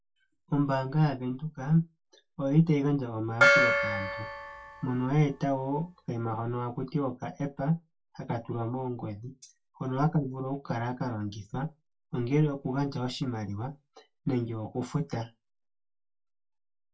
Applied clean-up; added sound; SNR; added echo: none; Gong; -2 dB; reverberation time 0.1 s.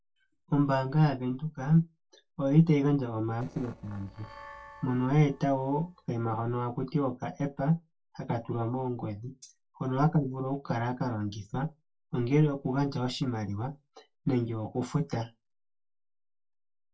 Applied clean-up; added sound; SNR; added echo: neural separator model SepFormer DNS4.